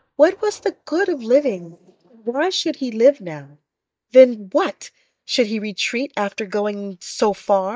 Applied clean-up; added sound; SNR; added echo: neural mask model DeepFilterNet 3.